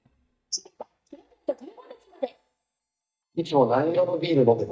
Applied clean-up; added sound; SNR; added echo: neural mask model DeepFilterNet 3.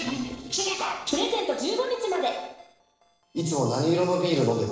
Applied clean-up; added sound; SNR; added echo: neural separator model SepFormer DNS4.